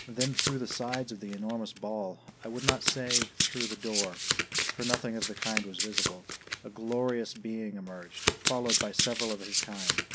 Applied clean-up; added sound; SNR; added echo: none; Domestic sounds, home sounds; -2 dB; none.